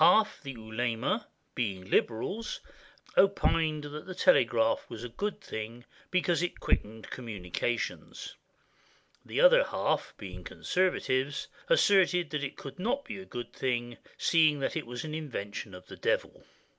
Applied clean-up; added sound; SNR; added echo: none; none; none; none.